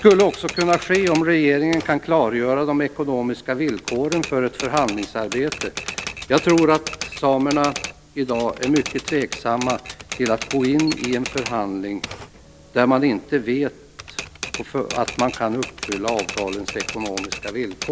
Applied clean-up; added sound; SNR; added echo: none; Typewriter; 12 dB; none.